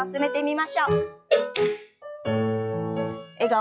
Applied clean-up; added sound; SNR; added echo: classical method log-MMSE.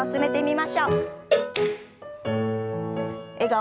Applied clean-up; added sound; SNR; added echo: none; Cowbell; 5 dB; none.